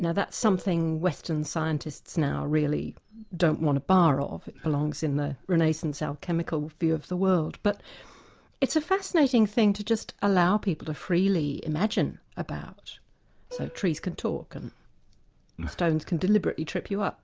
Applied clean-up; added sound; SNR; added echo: none; Plucked string instrument; 19 dB; none.